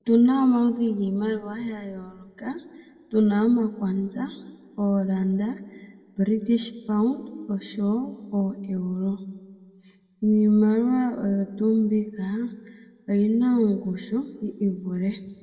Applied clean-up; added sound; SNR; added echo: none; none; none; reverberation time 1.0 s.